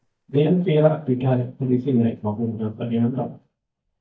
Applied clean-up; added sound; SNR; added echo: neural mask model DeepFilterNet 3.